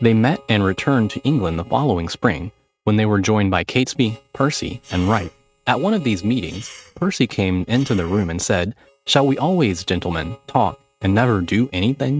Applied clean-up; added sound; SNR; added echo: neural mask model RNNoise.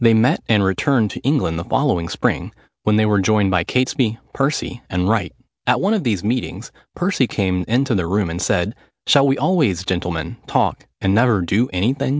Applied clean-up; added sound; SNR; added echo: none; none; none; none.